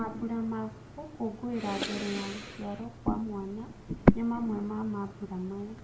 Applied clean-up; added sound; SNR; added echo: none; Breathing; -1 dB; reverberation time 0.6 s.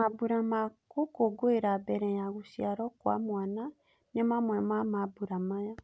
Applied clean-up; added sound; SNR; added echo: none; none; none; none.